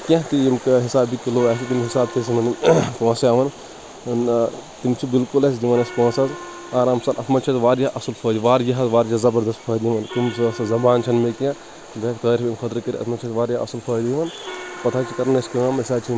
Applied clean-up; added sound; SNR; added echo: none; Gong; 20 dB; none.